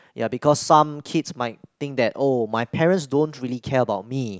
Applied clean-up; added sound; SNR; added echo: none; none; none; none.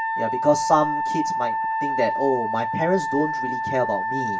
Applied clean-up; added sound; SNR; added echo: none; Wind instrument, woodwind instrument; 1 dB; reverberation time 0.2 s.